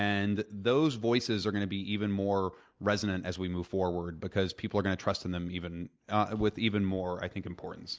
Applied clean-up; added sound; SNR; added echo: none; none; none; none.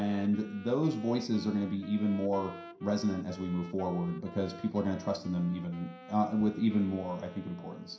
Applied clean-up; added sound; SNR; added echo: none; Wind instrument, woodwind instrument; 17 dB; reverberation time 0.5 s.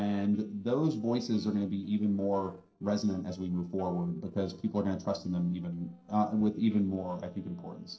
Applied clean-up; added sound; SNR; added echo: neural separator model SepFormer DNS4.